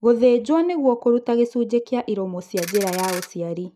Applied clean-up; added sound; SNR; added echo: none; Ratchet, pawl; 11 dB; none.